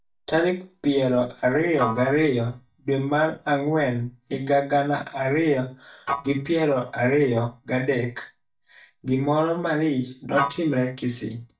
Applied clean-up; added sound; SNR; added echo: neural mask model DeepFilterNet 3.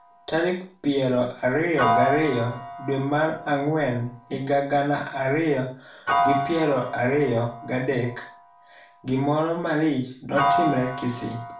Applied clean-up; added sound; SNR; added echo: none; Piano; 5 dB; reverberation time 0.4 s.